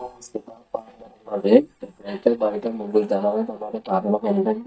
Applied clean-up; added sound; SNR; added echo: neural mask model DeepFilterNet 3.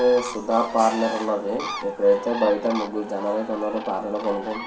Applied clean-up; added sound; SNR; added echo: none; Bird; 11 dB; reverberation time 0.8 s.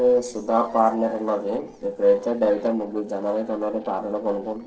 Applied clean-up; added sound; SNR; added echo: neural separator model SepFormer DNS4.